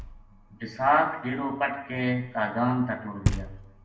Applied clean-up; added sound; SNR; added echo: none; Knock; 8 dB; reverberation time 0.7 s.